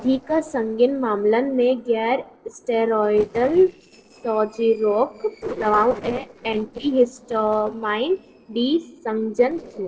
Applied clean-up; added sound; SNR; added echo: neural separator model SepFormer DNS4.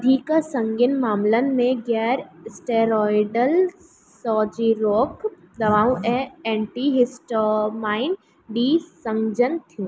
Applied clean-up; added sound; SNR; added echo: none; none; none; none.